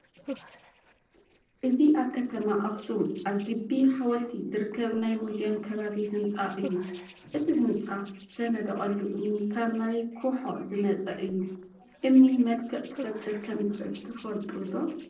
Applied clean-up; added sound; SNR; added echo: neural separator model SepFormer DNS4.